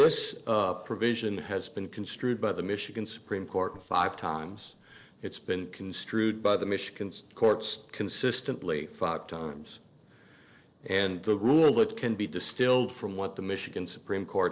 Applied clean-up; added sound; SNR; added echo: neural separator model SepFormer DNS4.